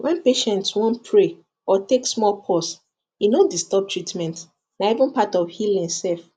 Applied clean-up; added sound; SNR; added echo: none; none; none; none.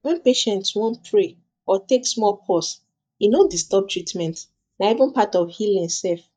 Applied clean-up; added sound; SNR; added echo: neural mask model DeepFilterNet 3.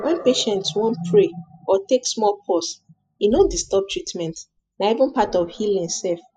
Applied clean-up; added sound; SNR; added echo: classical method spectral subtraction.